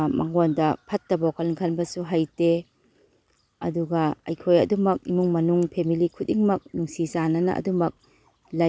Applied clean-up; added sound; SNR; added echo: none; none; none; none.